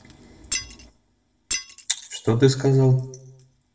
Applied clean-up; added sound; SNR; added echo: none; Shatter; 7 dB; reverberation time 0.7 s.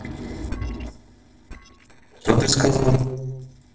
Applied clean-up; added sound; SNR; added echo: neural separator model SepFormer DNS4.